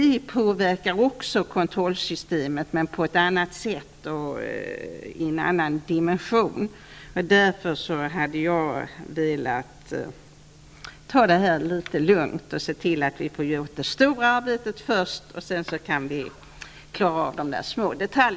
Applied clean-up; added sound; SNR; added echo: none; none; none; none.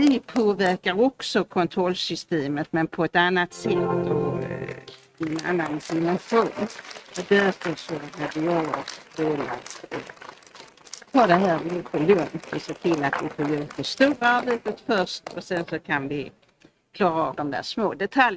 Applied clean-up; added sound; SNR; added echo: neural mask model RNNoise.